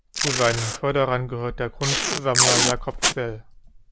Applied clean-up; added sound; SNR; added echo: none; Packing tape, duct tape; -1 dB; none.